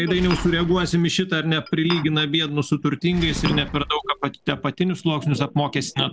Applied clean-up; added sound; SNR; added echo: none; Boom + Glass; 14 dB; none.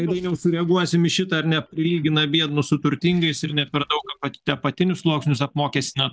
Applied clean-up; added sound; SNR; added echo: neural mask model DeepFilterNet 3.